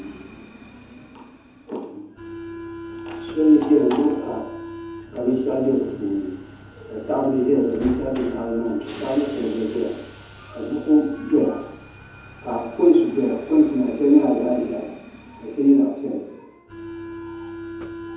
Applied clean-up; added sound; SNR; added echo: none; Subway, metro, underground; 16 dB; reverberation time 1.0 s.